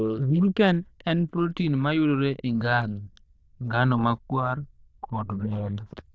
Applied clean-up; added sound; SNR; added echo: neural diffusion model UNIVERSE++.